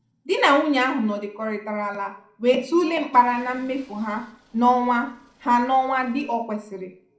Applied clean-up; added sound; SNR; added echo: neural separator model SepFormer DNS4.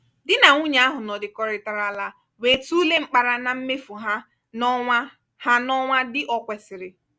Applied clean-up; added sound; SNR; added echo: none; none; none; none.